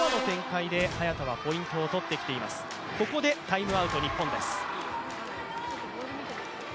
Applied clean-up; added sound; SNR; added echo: none; Subway, metro, underground + Whoosh, swoosh, swish; 9 dB; none.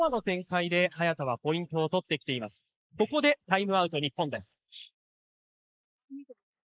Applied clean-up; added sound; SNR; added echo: neural mask model Resemble Enhance denoiser.